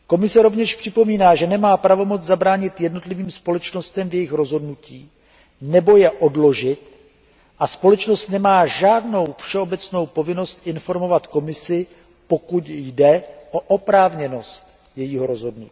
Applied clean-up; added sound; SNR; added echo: none; none; none; none.